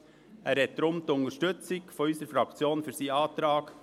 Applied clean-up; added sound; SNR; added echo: none; none; none; none.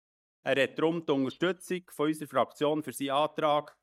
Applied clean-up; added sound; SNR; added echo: neural mask model DeepFilterNet 3.